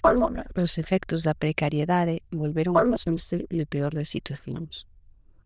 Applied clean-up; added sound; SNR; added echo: neural diffusion model UNIVERSE++.